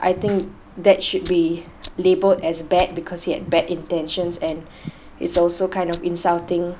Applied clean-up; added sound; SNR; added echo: none; Fire; 16 dB; none.